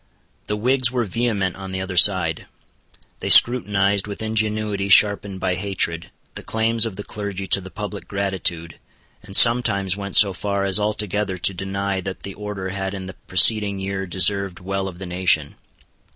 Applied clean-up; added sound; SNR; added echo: none; none; none; none.